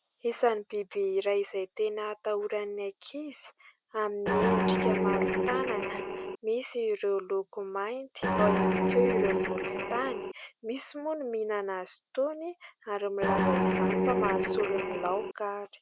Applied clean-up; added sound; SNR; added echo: none; Guitar; -4 dB; none.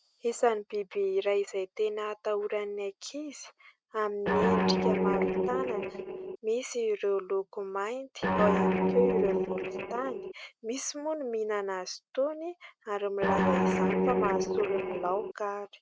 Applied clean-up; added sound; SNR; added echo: neural mask model RNNoise.